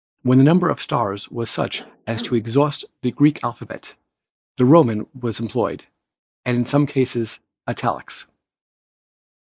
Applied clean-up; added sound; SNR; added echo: neural mask model Resemble Enhance denoiser.